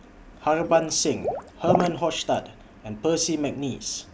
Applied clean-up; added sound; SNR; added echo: none; Water / Liquid; 7 dB; none.